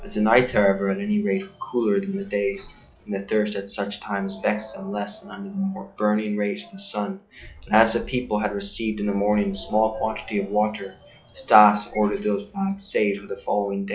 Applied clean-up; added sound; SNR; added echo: classical method log-MMSE.